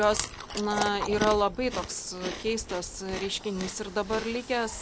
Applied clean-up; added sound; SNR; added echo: none; Chewing, mastication; 8 dB; none.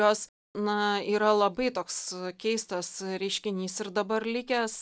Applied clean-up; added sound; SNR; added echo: none; none; none; none.